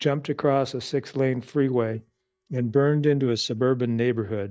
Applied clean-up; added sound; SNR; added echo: neural mask model DeepFilterNet 3.